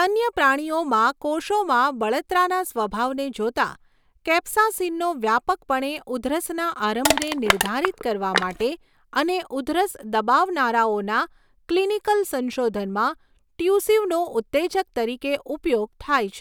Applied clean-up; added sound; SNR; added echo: none; Crushing; 2 dB; none.